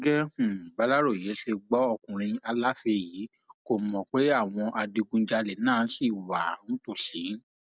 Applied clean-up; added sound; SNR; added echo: none; none; none; none.